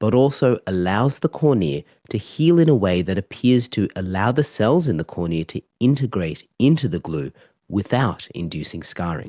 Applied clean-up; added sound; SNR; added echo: none; none; none; none.